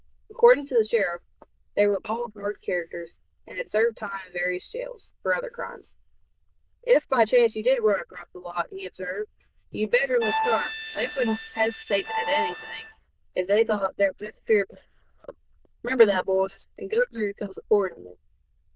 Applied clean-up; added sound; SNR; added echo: neural diffusion model UNIVERSE++.